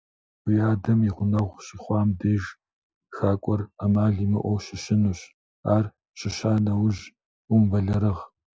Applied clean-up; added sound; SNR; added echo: none; none; none; none.